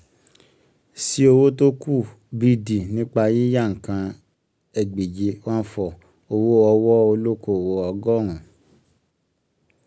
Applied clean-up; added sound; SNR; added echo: none; none; none; none.